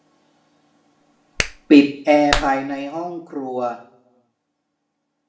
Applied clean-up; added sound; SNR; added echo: none; Clapping; 6 dB; reverberation time 0.5 s.